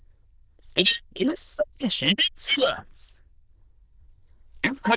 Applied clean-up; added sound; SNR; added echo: neural diffusion model UNIVERSE++.